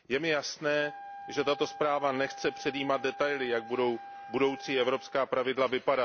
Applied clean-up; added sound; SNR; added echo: none; Wind instrument, woodwind instrument; 16 dB; none.